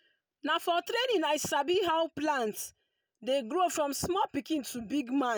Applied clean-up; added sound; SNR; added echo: none; none; none; none.